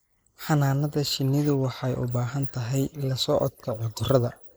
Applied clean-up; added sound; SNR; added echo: neural mask model Resemble Enhance denoiser.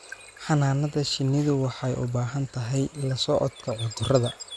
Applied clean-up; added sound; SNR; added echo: none; Water / Bird; 19 dB; none.